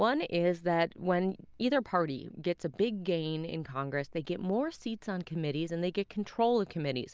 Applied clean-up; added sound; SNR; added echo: none; none; none; none.